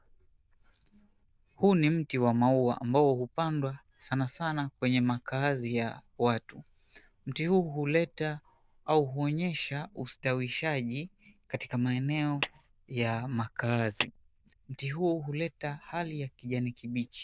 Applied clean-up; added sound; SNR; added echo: neural diffusion model UNIVERSE++.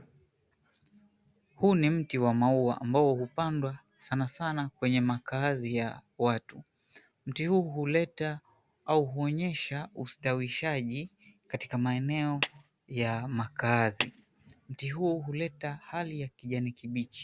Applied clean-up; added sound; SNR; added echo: none; Clapping; 8 dB; none.